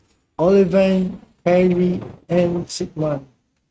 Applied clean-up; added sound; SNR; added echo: neural mask model RNNoise.